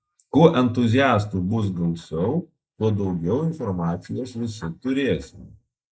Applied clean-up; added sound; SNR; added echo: neural mask model Resemble Enhance denoiser.